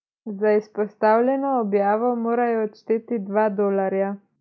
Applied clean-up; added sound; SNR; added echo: none; none; none; none.